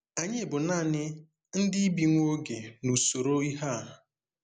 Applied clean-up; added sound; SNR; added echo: none; none; none; none.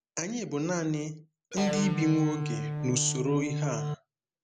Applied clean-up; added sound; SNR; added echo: none; Electric guitar; 2 dB; none.